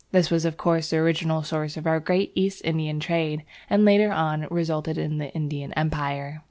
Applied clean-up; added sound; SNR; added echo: none; none; none; none.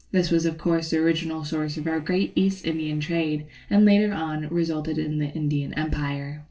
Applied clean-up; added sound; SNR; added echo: neural separator model SepFormer DNS4.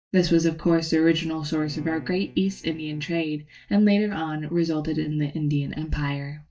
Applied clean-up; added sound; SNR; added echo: neural mask model DeepFilterNet 3.